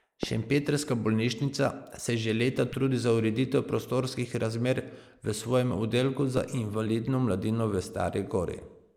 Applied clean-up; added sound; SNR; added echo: neural mask model Resemble Enhance denoiser.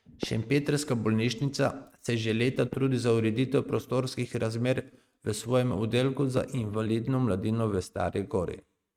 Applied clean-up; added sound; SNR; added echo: neural mask model RNNoise.